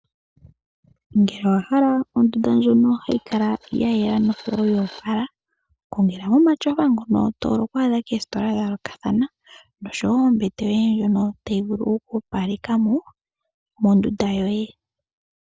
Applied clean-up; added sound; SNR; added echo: neural separator model SepFormer DNS4.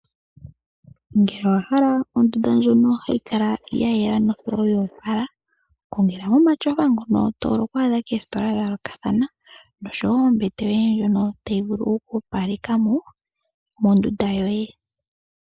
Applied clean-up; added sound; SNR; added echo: neural mask model Resemble Enhance denoiser.